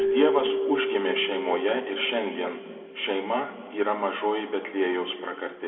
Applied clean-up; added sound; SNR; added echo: none; Keyboard (musical); 4 dB; reverberation time 1.8 s.